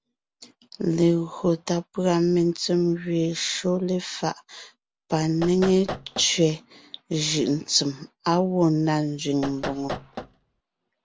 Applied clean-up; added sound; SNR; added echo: none; Knock; 10 dB; none.